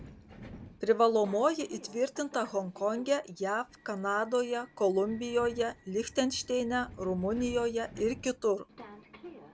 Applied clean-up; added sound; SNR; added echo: none; Subway, metro, underground; 19 dB; none.